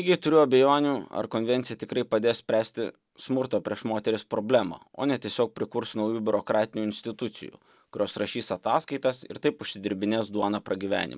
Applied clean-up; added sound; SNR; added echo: none; none; none; none.